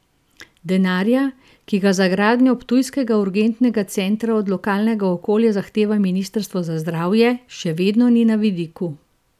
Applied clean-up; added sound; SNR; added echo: none; none; none; none.